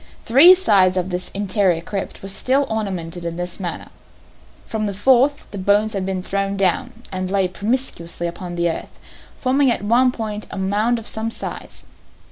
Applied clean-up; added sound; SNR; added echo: none; none; none; none.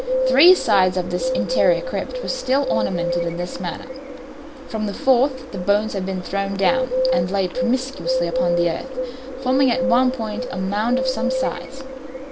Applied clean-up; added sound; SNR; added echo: none; Bird; 3 dB; none.